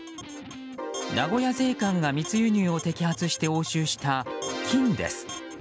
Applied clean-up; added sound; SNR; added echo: none; Electric guitar; 17 dB; none.